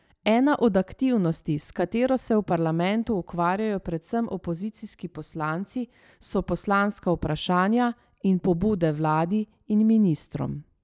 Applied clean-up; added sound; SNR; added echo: none; none; none; none.